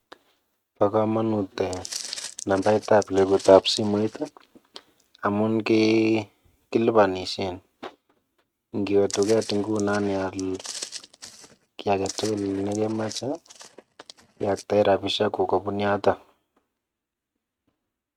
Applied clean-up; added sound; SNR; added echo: neural mask model RNNoise.